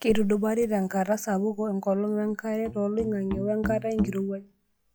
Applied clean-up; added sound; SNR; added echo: classical method log-MMSE.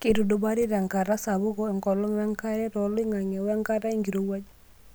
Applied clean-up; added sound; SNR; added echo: none; none; none; none.